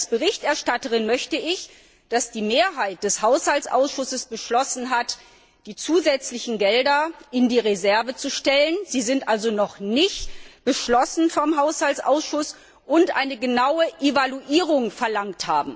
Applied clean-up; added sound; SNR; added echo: none; none; none; none.